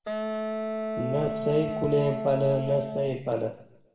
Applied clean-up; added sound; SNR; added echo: none; Wind instrument, woodwind instrument; 4 dB; reverberation time 0.7 s.